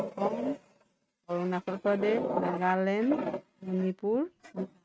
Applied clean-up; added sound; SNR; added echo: neural mask model RNNoise.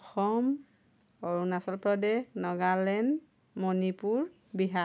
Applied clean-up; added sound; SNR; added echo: none; none; none; none.